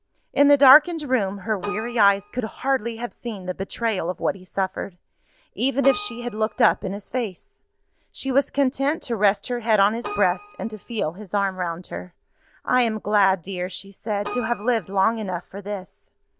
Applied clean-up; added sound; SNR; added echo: none; Keyboard (musical); 17 dB; none.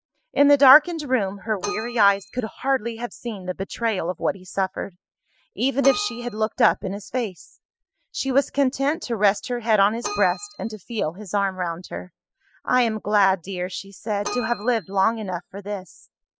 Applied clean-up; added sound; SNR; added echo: classical method spectral subtraction.